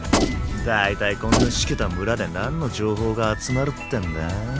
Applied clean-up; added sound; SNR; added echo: none; Gunshot, gunfire; -2 dB; none.